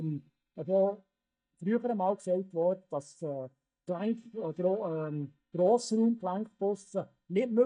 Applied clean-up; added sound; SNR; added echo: neural mask model DeepFilterNet 3.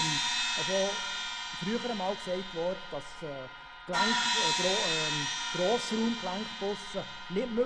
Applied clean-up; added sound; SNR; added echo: none; Crash cymbal; -1 dB; none.